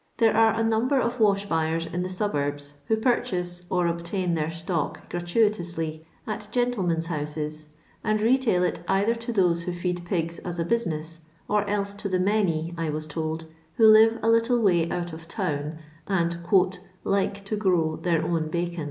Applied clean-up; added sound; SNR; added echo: neural mask model Resemble Enhance denoiser.